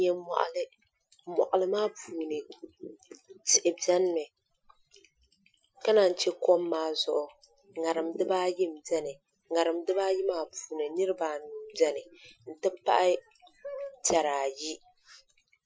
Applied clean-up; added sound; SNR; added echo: classical method Wiener filter.